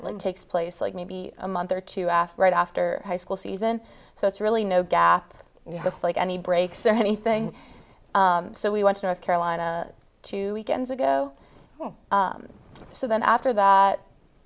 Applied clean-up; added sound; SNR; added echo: none; none; none; none.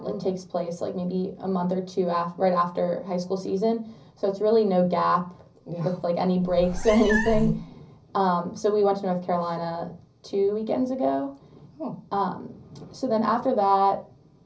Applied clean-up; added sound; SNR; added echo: none; Meow; 5 dB; reverberation time 0.5 s.